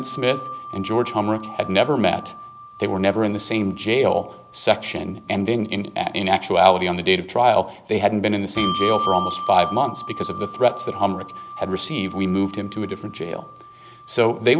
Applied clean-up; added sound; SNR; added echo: none; Bell; 12 dB; none.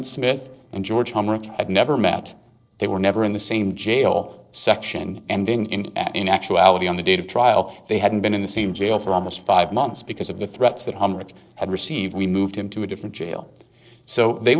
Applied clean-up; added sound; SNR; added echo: neural separator model SepFormer DNS4.